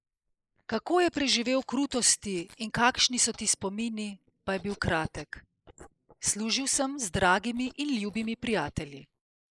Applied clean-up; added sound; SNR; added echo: neural mask model Resemble Enhance denoiser.